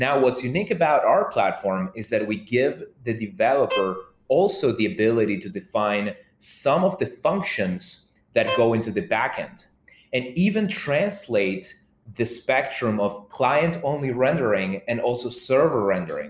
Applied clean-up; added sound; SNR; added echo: none; Bowed string instrument; 11 dB; none.